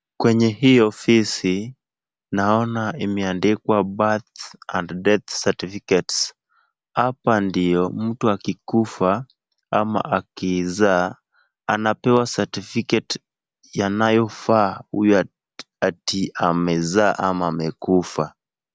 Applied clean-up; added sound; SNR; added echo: none; none; none; none.